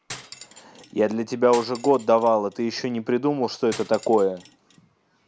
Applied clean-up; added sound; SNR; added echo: none; Cutlery, silverware; 19 dB; none.